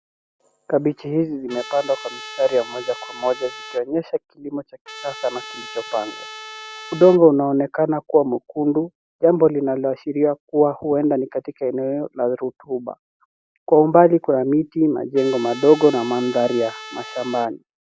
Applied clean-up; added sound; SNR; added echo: none; Trumpet; 15 dB; none.